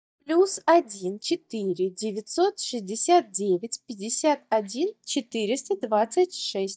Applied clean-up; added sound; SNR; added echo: neural mask model DeepFilterNet 3.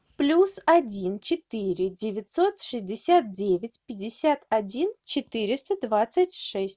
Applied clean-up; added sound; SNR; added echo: none; none; none; none.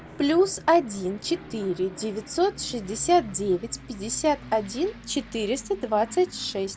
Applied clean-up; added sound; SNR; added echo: none; Aircraft; 17 dB; none.